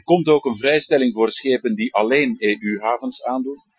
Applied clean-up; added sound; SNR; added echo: classical method Wiener filter.